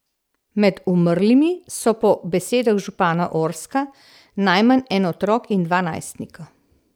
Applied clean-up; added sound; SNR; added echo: none; none; none; none.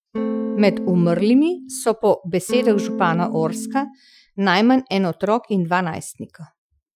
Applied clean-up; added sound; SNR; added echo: classical method Wiener filter.